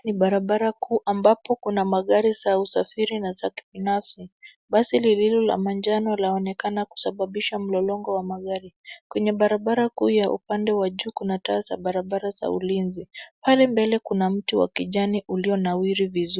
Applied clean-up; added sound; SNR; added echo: none; none; none; none.